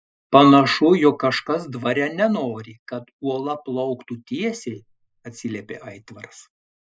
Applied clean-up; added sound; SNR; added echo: neural mask model Resemble Enhance denoiser.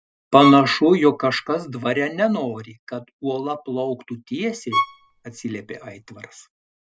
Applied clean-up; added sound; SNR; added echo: none; Bowed string instrument; 7 dB; none.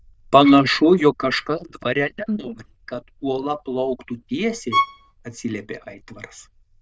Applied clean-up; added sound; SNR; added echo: neural diffusion model UNIVERSE++.